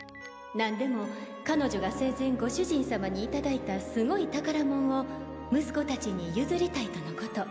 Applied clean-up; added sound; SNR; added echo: none; none; none; none.